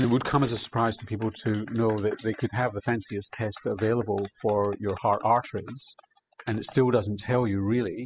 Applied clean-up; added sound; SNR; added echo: classical method spectral subtraction.